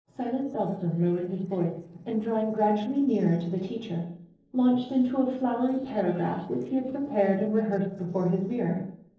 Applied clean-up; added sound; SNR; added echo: neural separator model SepFormer DNS4.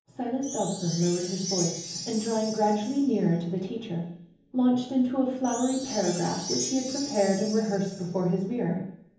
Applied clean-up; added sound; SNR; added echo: none; Chime; 10 dB; reverberation time 0.7 s.